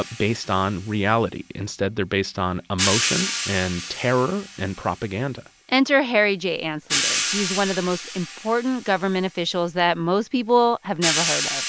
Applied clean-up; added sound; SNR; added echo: none; Hi-hat; 6 dB; none.